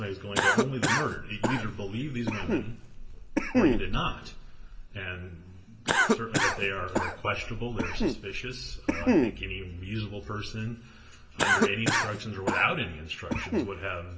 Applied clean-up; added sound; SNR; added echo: none; Cough; -3 dB; reverberation time 0.8 s.